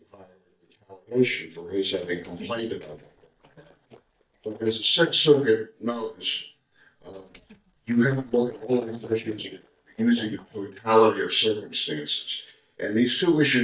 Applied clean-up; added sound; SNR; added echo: neural mask model DeepFilterNet 3.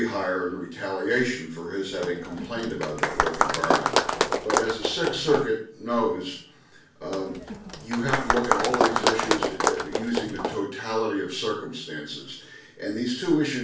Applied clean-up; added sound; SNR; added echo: none; Applause; -2 dB; reverberation time 0.3 s.